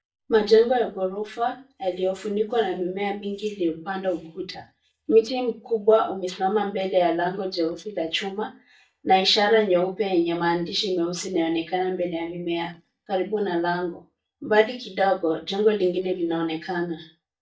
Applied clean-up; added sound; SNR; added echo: neural mask model DeepFilterNet 3.